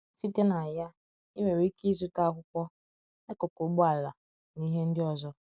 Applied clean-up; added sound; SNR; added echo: none; none; none; none.